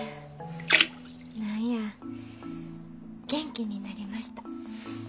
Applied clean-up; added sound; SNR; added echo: none; Splash, splatter; -3 dB; none.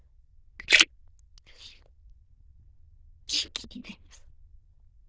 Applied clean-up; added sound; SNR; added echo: neural diffusion model UNIVERSE++.